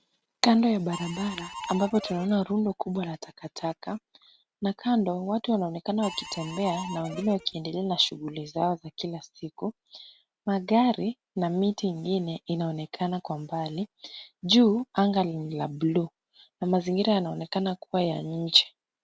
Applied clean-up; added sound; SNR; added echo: none; Harmonica; 12 dB; none.